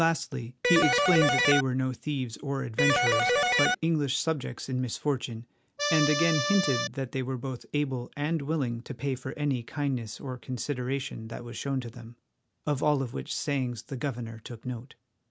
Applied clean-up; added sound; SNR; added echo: none; Electric guitar + Accordion; -4 dB; none.